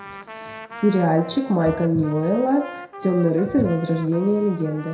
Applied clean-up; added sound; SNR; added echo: none; Trumpet; 17 dB; reverberation time 0.5 s.